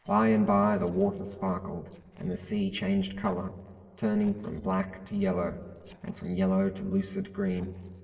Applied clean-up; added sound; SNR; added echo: neural separator model SepFormer DNS4.